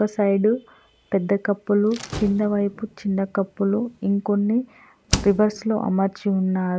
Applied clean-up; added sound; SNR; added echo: none; Slam; 14 dB; none.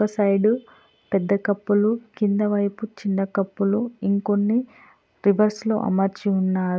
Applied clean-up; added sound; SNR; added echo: none; none; none; none.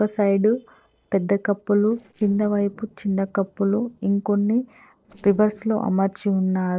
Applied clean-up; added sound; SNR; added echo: neural separator model SepFormer DNS4.